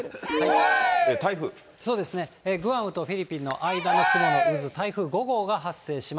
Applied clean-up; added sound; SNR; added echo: none; Cheering; -1 dB; none.